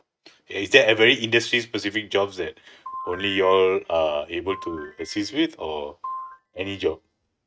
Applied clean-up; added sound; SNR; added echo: neural mask model RNNoise.